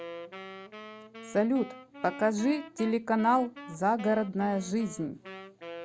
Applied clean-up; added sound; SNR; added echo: none; Wind instrument, woodwind instrument; 15 dB; none.